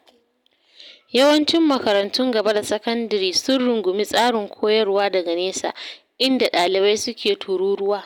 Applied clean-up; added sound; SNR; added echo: none; none; none; none.